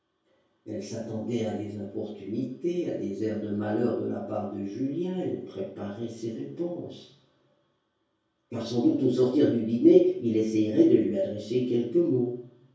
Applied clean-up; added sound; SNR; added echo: none; none; none; reverberation time 0.6 s.